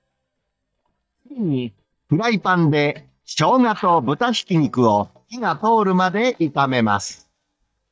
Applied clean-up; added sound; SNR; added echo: neural mask model DeepFilterNet 3.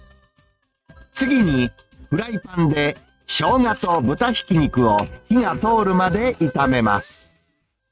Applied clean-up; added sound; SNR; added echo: neural mask model RNNoise.